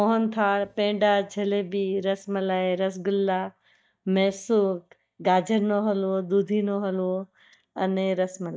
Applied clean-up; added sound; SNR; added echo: neural mask model DeepFilterNet 3.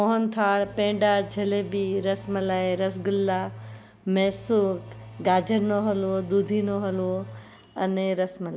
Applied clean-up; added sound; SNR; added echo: none; Engine / Domestic sounds, home sounds; 16 dB; none.